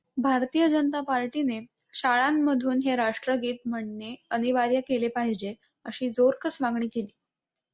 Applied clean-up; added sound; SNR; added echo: none; none; none; none.